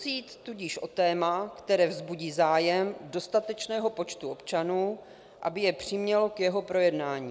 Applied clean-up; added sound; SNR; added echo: none; none; none; none.